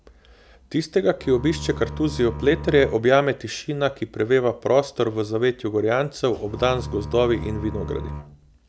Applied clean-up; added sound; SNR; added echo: none; Bowed string instrument; 11 dB; none.